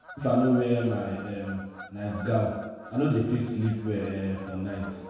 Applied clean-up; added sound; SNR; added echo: none; Bird vocalization, bird call, bird song / Fowl; 19 dB; reverberation time 1.2 s.